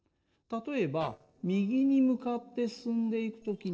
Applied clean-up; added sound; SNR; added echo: neural separator model SepFormer DNS4.